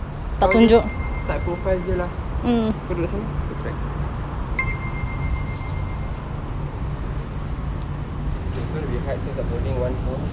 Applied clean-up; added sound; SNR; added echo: none; Keyboard (musical); 12 dB; none.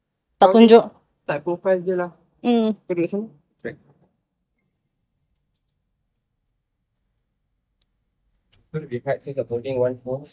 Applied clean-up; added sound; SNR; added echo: neural mask model DeepFilterNet 3.